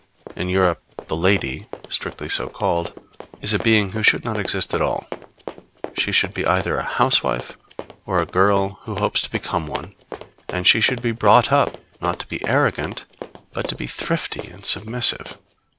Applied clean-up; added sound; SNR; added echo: none; Run; 14 dB; none.